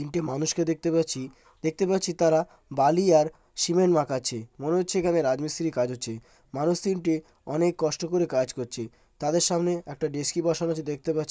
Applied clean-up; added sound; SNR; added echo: none; none; none; none.